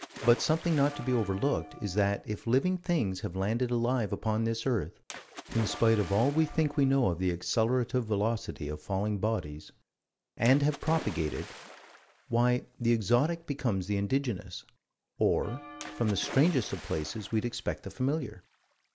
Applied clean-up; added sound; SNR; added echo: none; Bell + Splash, splatter; 18 dB; none.